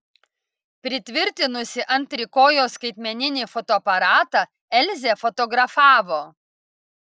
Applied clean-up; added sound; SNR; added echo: none; none; none; none.